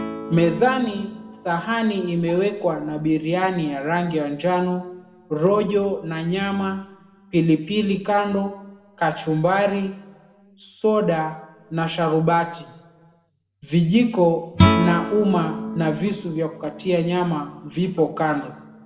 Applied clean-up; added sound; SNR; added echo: none; Guitar; 9 dB; reverberation time 0.9 s.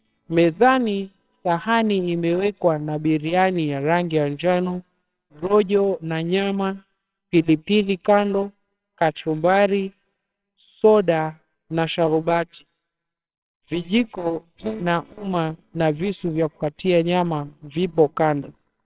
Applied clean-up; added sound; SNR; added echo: neural separator model SepFormer WHAMR!.